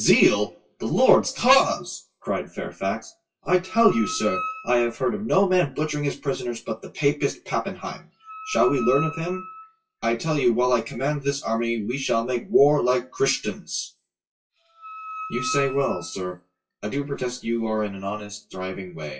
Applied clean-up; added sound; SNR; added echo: classical method WPE with log-MMSE.